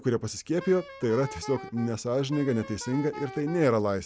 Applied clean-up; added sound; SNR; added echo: none; Wind instrument, woodwind instrument; 16 dB; none.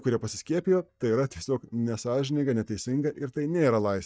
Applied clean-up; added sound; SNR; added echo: neural mask model DeepFilterNet 3.